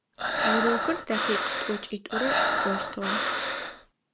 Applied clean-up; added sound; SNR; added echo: none; Breathing; -4 dB; none.